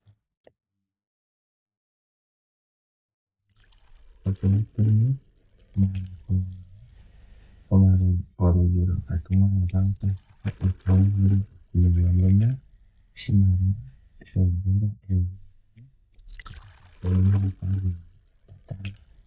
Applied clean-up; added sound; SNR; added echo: neural mask model DeepFilterNet 3.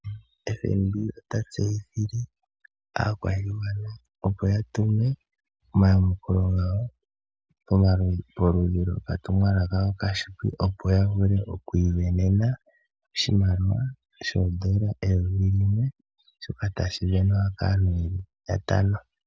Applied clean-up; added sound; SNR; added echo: none; none; none; none.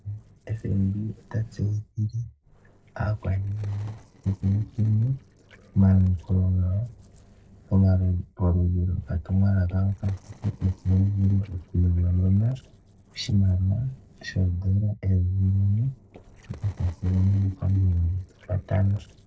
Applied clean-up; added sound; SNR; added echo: neural separator model SepFormer DNS4.